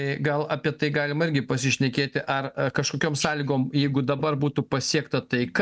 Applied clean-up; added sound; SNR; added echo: none; none; none; none.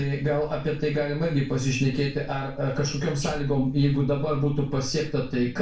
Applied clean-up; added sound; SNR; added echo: none; Clock; 13 dB; reverberation time 0.3 s.